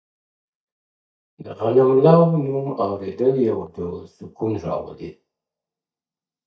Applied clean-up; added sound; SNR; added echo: neural mask model DeepFilterNet 3.